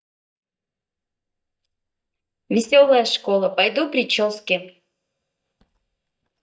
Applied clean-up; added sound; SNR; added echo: neural mask model DeepFilterNet 3.